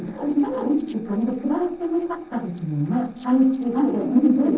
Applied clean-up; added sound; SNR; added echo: neural separator model SepFormer DNS4.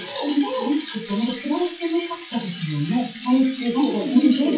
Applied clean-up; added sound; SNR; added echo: classical method WPE with log-MMSE.